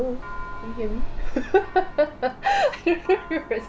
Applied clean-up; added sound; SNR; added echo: none; Church bell; 5 dB; none.